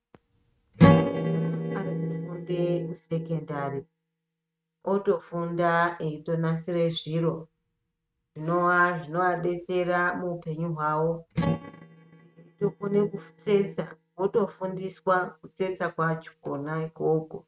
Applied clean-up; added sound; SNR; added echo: neural mask model RNNoise.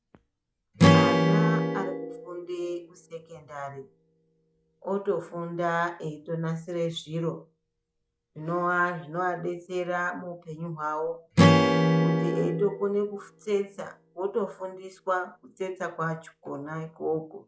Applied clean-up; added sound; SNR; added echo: classical method log-MMSE.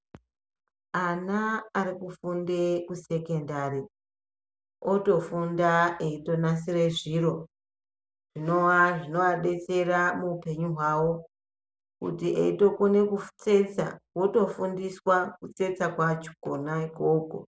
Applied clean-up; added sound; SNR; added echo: none; none; none; none.